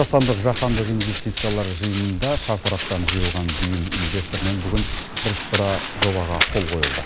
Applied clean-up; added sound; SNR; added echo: none; Run; 1 dB; none.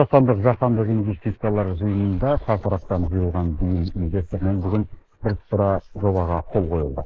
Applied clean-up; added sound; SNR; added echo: neural mask model Resemble Enhance denoiser.